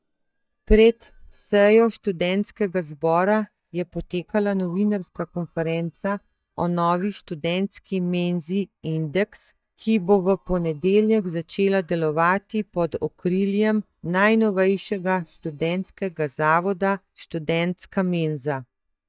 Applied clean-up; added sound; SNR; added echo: neural mask model DeepFilterNet 3.